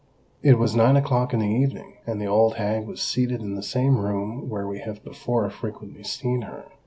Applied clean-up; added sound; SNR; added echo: none; none; none; none.